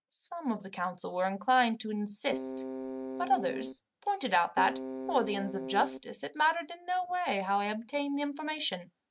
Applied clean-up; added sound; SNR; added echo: neural mask model RNNoise.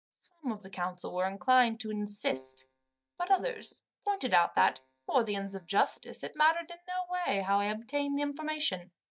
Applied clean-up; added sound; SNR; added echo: neural mask model DeepFilterNet 3.